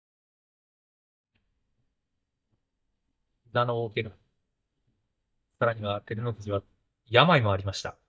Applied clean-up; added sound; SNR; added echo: neural mask model DeepFilterNet 3.